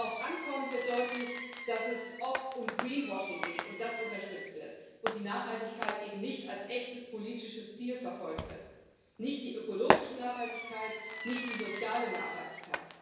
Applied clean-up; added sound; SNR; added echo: none; Fireworks; 2 dB; reverberation time 1.0 s.